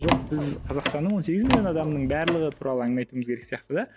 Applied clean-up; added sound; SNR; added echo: none; Door; 3 dB; none.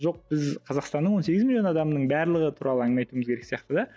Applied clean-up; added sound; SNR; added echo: none; none; none; none.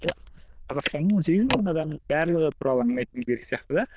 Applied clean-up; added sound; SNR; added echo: neural diffusion model UNIVERSE++.